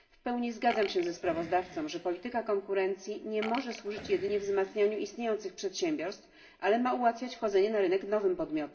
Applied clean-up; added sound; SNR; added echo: none; Burping, eructation; 15 dB; reverberation time 0.4 s.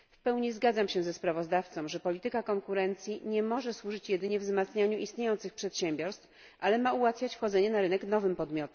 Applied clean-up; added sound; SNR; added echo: none; none; none; none.